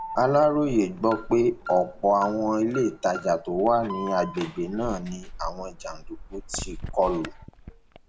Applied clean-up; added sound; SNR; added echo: none; Alarm; 13 dB; none.